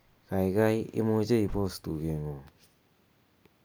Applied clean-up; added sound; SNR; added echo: none; Slam / Car; 19 dB; none.